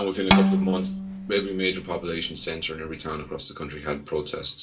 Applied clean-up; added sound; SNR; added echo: none; Bowed string instrument; -3 dB; reverberation time 0.2 s.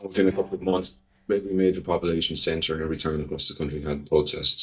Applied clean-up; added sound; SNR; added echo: neural mask model DeepFilterNet 3.